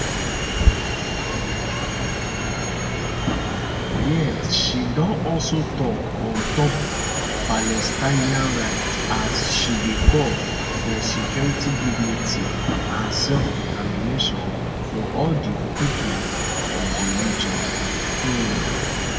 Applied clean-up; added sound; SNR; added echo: none; Subway, metro, underground; -2 dB; reverberation time 1.0 s.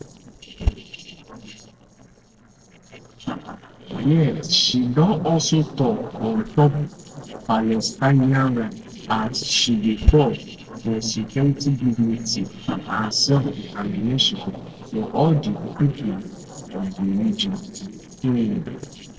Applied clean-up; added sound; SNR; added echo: neural separator model SepFormer DNS4.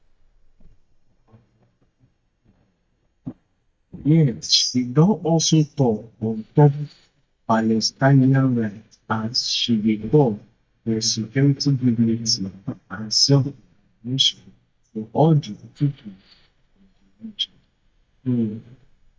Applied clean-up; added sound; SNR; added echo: neural mask model DeepFilterNet 3.